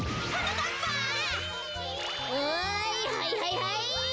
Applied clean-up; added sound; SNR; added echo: none; none; none; none.